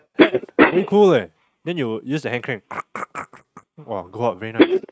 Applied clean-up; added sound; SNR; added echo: neural mask model RNNoise.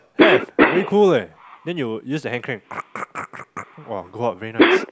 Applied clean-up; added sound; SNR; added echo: none; Cough; -1 dB; none.